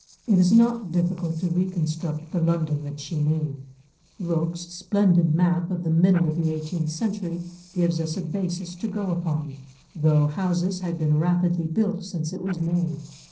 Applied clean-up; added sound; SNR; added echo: neural separator model SepFormer DNS4.